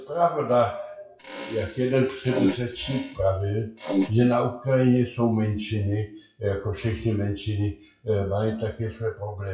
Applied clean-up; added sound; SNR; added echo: classical method WPE with log-MMSE.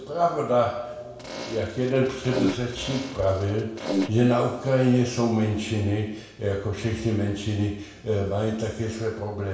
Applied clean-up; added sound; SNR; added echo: none; Fart; 6 dB; reverberation time 0.6 s.